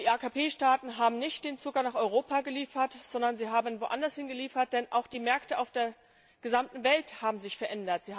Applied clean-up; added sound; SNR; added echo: none; none; none; none.